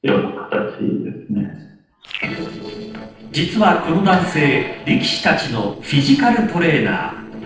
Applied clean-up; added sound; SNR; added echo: neural separator model SepFormer DNS4.